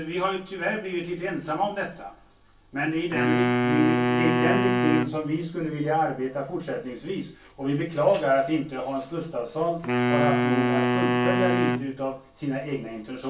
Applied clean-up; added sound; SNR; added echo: none; Wind instrument, woodwind instrument; -3 dB; reverberation time 0.2 s.